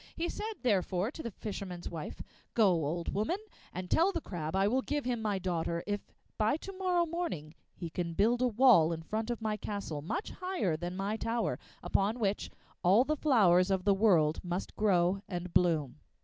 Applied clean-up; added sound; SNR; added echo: none; none; none; none.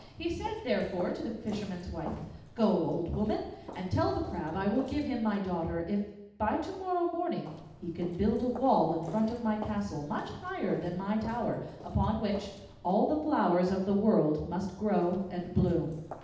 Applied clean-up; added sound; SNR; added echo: none; Walk, footsteps; 19 dB; reverberation time 0.8 s.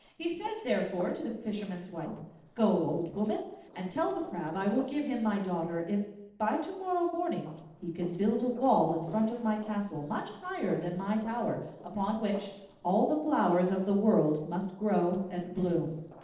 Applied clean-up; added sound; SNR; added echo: neural separator model SepFormer DNS4.